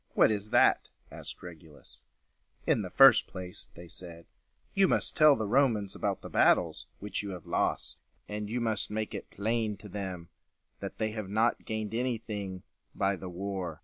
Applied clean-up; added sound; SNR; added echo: none; none; none; none.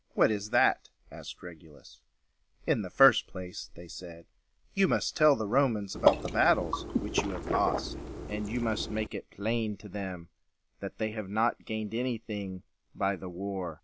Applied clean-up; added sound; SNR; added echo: none; Water / Liquid; 1 dB; none.